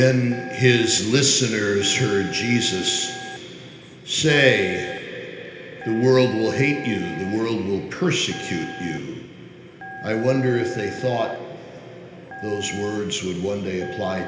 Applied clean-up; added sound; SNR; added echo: none; Telephone; 16 dB; reverberation time 1.4 s.